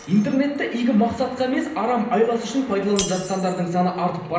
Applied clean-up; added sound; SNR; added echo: none; Shatter; 18 dB; reverberation time 0.8 s.